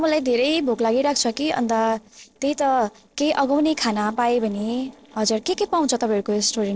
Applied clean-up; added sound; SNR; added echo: neural separator model SepFormer DNS4.